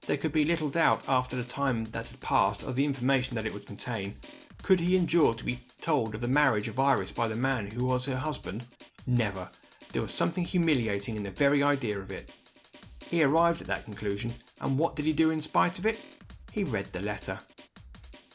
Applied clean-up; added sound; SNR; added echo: none; Drum; 19 dB; none.